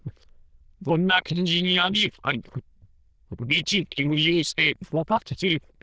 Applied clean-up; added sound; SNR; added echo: neural diffusion model UNIVERSE++.